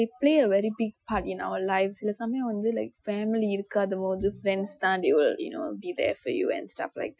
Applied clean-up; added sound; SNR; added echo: classical method Wiener filter.